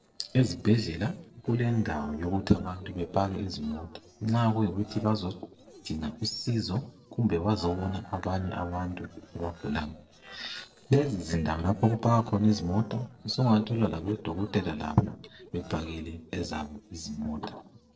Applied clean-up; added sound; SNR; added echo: neural separator model SepFormer DNS4.